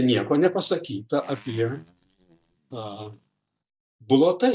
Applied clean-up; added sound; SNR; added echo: neural mask model DeepFilterNet 3.